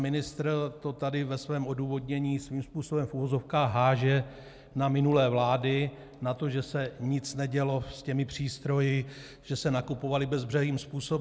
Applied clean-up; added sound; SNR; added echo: none; none; none; none.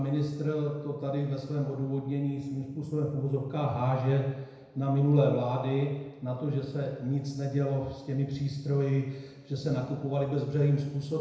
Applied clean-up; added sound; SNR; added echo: none; none; none; reverberation time 1.0 s.